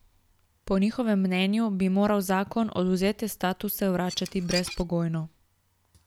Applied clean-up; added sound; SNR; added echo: none; Dishes, pots, and pans / Glass; 11 dB; none.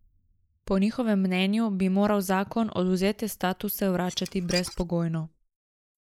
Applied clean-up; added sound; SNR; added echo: neural mask model Resemble Enhance denoiser.